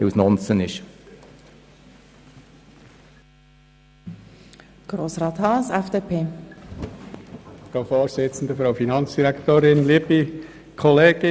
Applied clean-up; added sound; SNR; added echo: none; none; none; none.